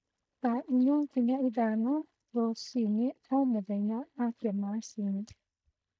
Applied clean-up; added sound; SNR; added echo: neural mask model DeepFilterNet 3.